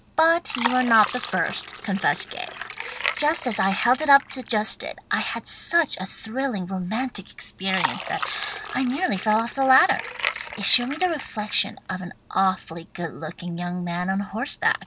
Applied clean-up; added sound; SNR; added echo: none; Fill (with liquid); 11 dB; none.